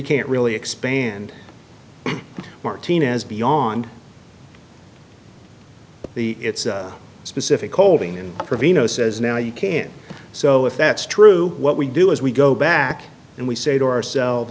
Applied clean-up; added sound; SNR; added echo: none; Percussion; 20 dB; none.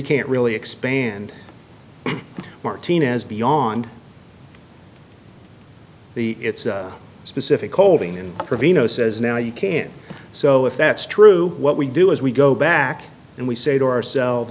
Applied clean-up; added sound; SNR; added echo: none; none; none; none.